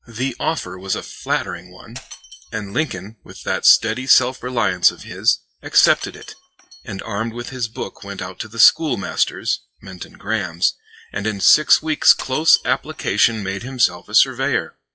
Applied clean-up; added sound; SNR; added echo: classical method WPE with log-MMSE.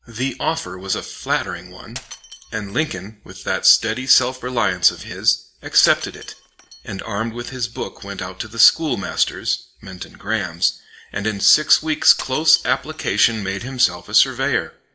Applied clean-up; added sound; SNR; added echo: none; Shatter; 20 dB; reverberation time 0.4 s.